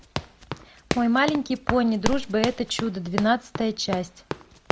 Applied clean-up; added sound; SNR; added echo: none; Run; 6 dB; none.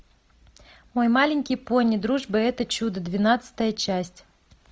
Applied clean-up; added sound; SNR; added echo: none; none; none; none.